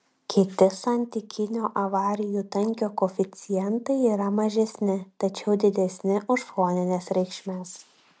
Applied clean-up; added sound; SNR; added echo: none; none; none; none.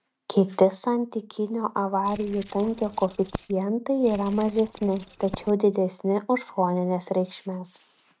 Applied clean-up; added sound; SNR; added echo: neural mask model RNNoise.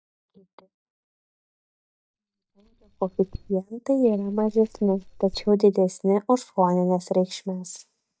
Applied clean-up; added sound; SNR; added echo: neural mask model DeepFilterNet 3.